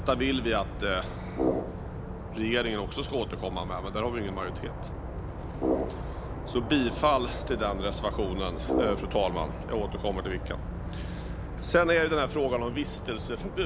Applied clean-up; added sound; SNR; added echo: none; Insect / Frog + Brass instrument; 3 dB; none.